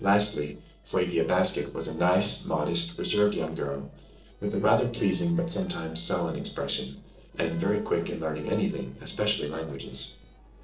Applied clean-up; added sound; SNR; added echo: neural separator model SepFormer DNS4.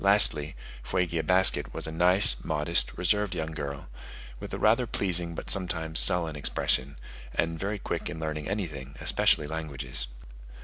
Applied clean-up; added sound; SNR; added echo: none; none; none; none.